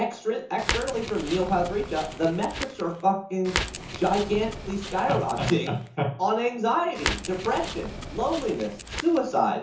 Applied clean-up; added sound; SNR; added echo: none; Crackle; 8 dB; reverberation time 0.6 s.